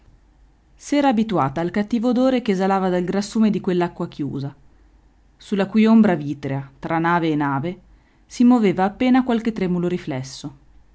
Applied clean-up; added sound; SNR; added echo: none; none; none; none.